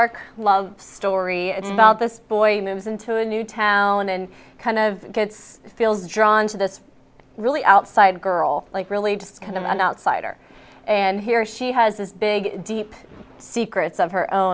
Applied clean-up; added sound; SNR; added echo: none; none; none; none.